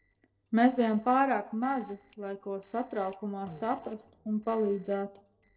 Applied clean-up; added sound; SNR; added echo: neural separator model SepFormer DNS4.